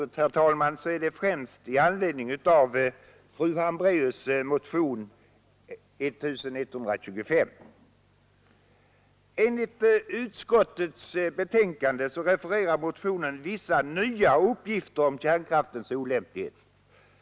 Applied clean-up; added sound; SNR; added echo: none; none; none; none.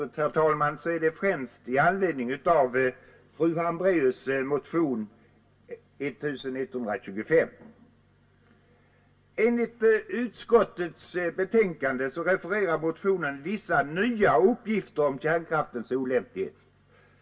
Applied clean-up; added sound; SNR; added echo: none; none; none; reverberation time 0.1 s.